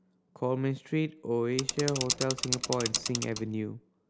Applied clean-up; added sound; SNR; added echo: none; Mechanisms / Bicycle; 2 dB; none.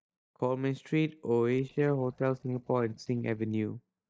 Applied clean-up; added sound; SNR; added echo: neural mask model DeepFilterNet 3.